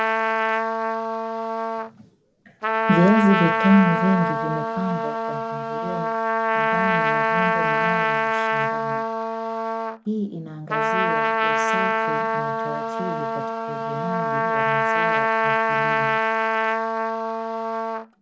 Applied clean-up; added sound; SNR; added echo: none; Trumpet; -4 dB; none.